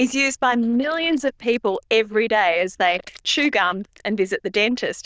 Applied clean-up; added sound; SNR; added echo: neural diffusion model UNIVERSE++.